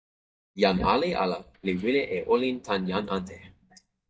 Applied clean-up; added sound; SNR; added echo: neural mask model DeepFilterNet 3.